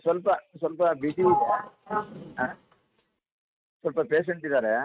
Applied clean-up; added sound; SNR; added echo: neural mask model RNNoise.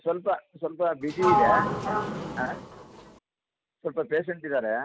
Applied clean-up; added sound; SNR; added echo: none; Sliding door; -3 dB; none.